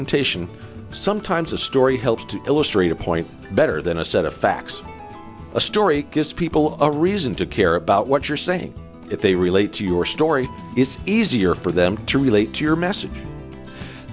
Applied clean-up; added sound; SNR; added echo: none; none; none; none.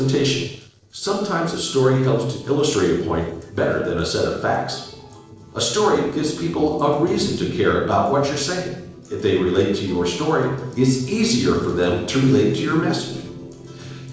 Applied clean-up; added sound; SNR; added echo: neural separator model SepFormer DNS4.